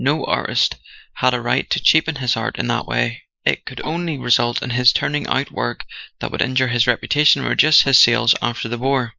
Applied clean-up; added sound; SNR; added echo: neural mask model Resemble Enhance denoiser.